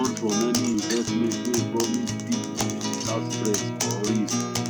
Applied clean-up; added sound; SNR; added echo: none; Acoustic guitar; 0 dB; none.